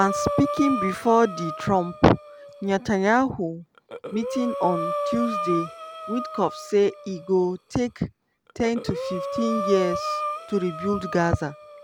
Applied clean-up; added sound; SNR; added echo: none; Breathing; 7 dB; none.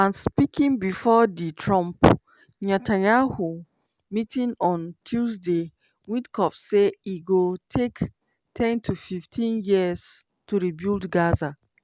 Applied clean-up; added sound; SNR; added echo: none; none; none; none.